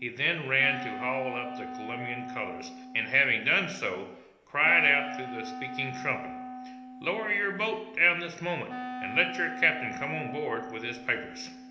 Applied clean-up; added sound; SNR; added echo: none; Wind instrument, woodwind instrument; 10 dB; reverberation time 1.0 s.